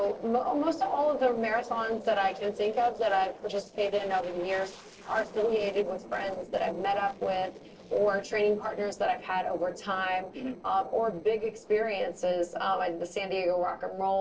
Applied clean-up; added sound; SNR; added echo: neural separator model SepFormer DNS4.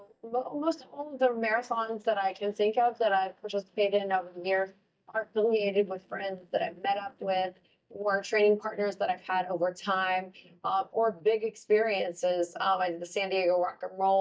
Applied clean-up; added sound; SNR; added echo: neural mask model DeepFilterNet 3.